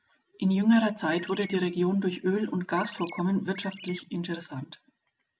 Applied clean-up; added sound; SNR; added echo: none; Chirp, tweet; 16 dB; none.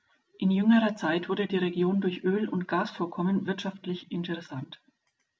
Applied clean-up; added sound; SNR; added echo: none; none; none; none.